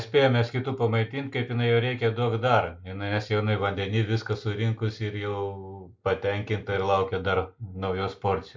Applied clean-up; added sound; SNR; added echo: neural mask model Resemble Enhance denoiser.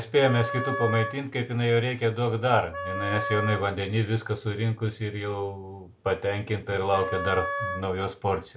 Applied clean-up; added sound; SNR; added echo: none; Wind instrument, woodwind instrument; 6 dB; none.